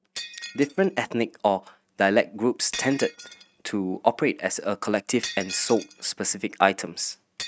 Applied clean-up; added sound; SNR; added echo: neural mask model RNNoise.